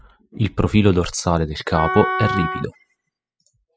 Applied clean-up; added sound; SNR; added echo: classical method spectral subtraction.